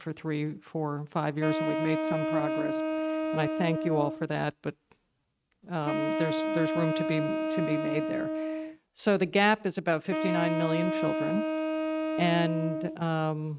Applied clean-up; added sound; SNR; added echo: neural mask model RNNoise.